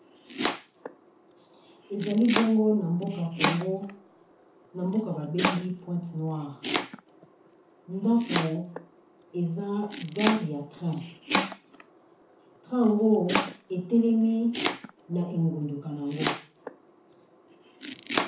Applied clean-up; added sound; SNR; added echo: none; Domestic sounds, home sounds; 6 dB; reverberation time 0.6 s.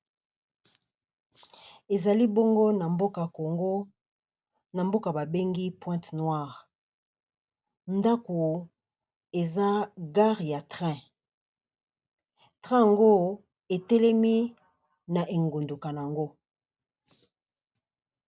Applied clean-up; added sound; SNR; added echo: none; none; none; none.